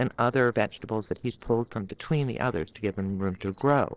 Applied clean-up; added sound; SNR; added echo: neural separator model SepFormer DNS4.